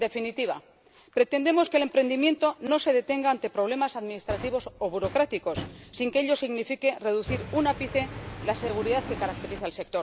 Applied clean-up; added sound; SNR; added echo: none; Fire; 14 dB; none.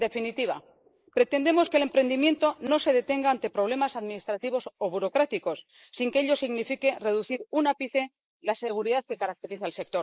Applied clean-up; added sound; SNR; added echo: neural mask model Resemble Enhance denoiser.